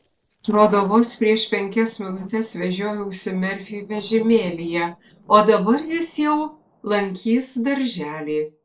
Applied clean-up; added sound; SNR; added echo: neural separator model SepFormer DNS4.